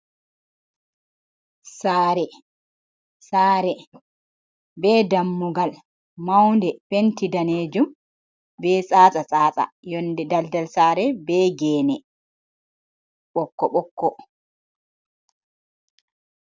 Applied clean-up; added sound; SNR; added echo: none; none; none; none.